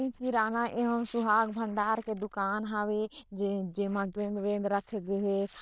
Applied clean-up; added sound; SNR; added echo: neural diffusion model UNIVERSE++.